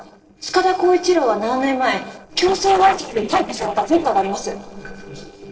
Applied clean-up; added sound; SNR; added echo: neural separator model SepFormer DNS4.